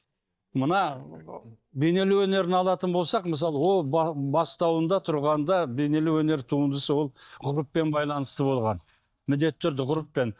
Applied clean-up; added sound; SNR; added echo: neural mask model DeepFilterNet 3.